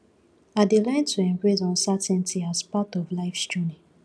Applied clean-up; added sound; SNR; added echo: none; none; none; none.